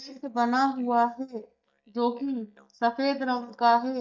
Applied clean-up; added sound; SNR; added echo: neural mask model DeepFilterNet 3.